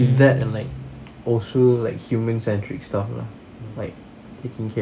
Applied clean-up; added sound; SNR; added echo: none; Guitar; 6 dB; none.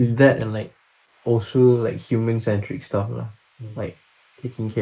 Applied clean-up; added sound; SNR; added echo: neural mask model Resemble Enhance denoiser.